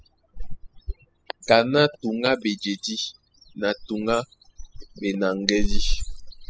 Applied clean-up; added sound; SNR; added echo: classical method spectral subtraction.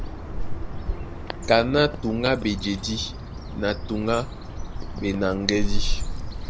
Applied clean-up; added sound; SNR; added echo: none; Bird; 1 dB; none.